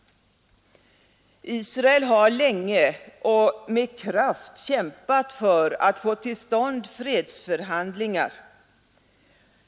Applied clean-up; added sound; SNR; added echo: none; none; none; none.